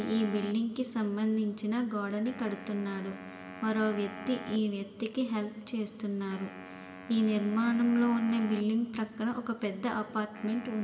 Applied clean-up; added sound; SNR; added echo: none; Wind instrument, woodwind instrument; 16 dB; reverberation time 1.6 s.